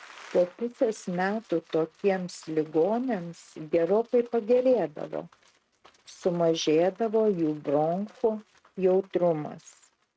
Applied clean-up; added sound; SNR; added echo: neural mask model RNNoise.